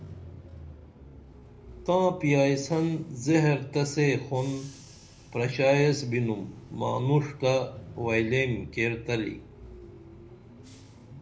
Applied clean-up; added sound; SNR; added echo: none; Bus / Engine; 18 dB; reverberation time 0.3 s.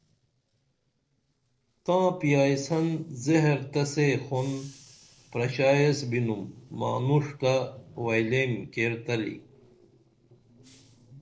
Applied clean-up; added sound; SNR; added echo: neural separator model SepFormer DNS4.